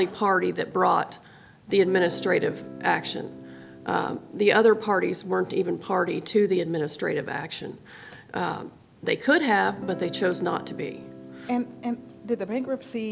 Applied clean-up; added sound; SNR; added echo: none; Guitar; 17 dB; none.